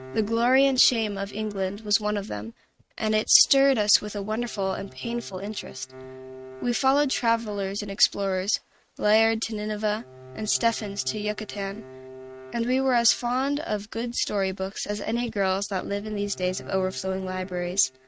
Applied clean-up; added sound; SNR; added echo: neural mask model RNNoise.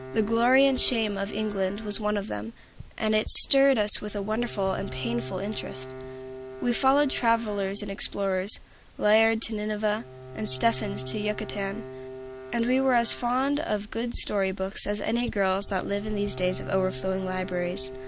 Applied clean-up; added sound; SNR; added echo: none; Bowed string instrument; 15 dB; none.